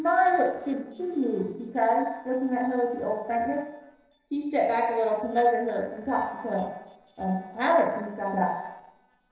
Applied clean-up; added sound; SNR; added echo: neural separator model SepFormer DNS4.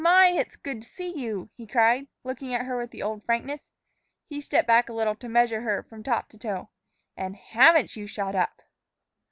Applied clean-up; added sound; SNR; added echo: none; none; none; none.